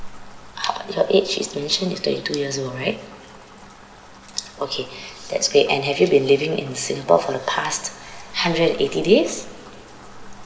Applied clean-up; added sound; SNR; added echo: none; Rain; 17 dB; none.